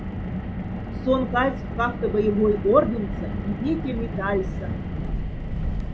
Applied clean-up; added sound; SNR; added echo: none; Car; 3 dB; none.